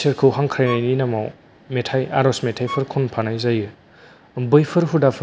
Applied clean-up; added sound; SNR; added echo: none; Bowed string instrument; 17 dB; none.